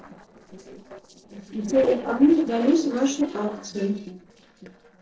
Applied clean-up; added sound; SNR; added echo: neural separator model SepFormer DNS4.